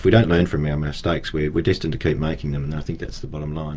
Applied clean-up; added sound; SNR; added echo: none; none; none; none.